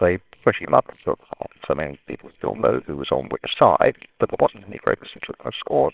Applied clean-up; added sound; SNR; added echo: neural separator model SepFormer WHAMR!.